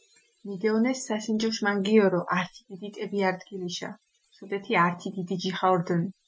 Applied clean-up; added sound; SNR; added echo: classical method Wiener filter.